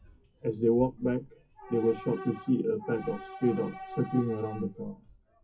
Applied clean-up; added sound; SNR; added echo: classical method WPE with log-MMSE.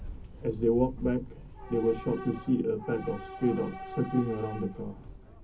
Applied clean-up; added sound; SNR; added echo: none; Subway, metro, underground / Train; 11 dB; reverberation time 0.3 s.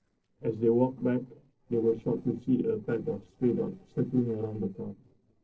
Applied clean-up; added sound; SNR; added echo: neural separator model SepFormer DNS4.